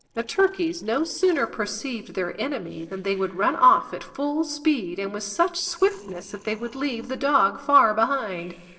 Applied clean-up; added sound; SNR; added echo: neural separator model SepFormer DNS4.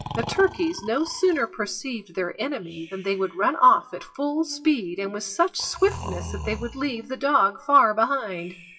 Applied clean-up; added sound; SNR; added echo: classical method WPE with log-MMSE.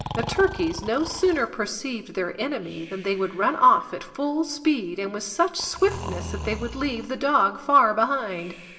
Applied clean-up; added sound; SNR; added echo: none; Breathing; 14 dB; reverberation time 0.9 s.